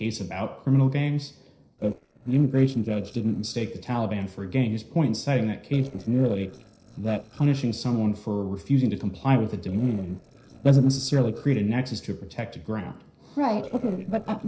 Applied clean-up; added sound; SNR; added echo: neural separator model SepFormer DNS4.